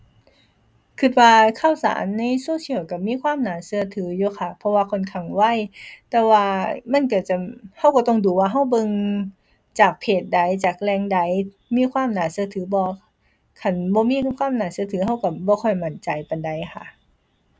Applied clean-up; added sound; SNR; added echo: none; none; none; none.